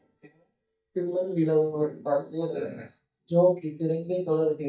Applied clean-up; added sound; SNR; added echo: neural mask model DeepFilterNet 3.